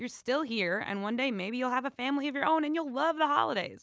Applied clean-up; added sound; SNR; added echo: none; none; none; none.